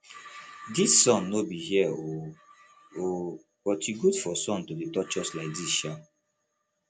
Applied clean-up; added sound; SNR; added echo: none; none; none; none.